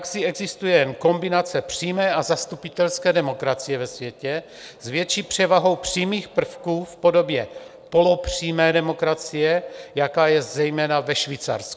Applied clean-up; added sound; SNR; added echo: none; none; none; none.